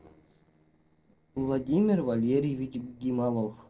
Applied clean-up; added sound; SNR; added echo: neural separator model SepFormer DNS4.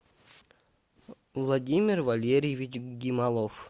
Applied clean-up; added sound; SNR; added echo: none; none; none; none.